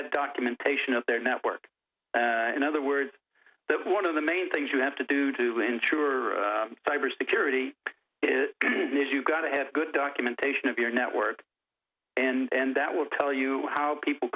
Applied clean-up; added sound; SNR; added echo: none; none; none; none.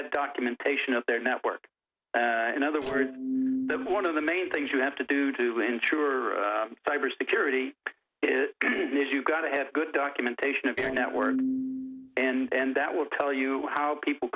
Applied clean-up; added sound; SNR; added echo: neural separator model SepFormer DNS4.